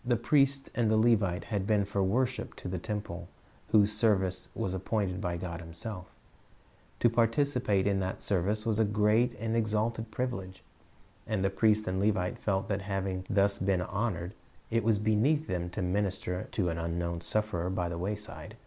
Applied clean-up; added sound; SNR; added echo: none; none; none; none.